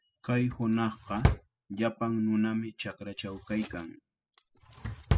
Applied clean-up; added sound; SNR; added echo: classical method spectral subtraction.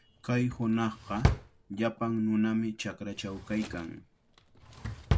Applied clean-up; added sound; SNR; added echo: none; Drawer open or close; 3 dB; none.